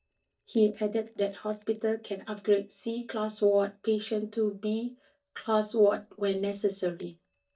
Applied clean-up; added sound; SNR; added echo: neural mask model DeepFilterNet 3.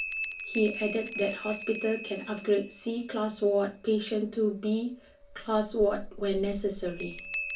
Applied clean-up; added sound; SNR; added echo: none; Bell; 10 dB; reverberation time 0.3 s.